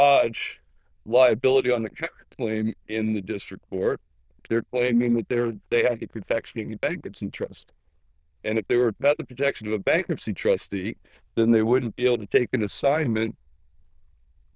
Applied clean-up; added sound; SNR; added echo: neural diffusion model UNIVERSE++.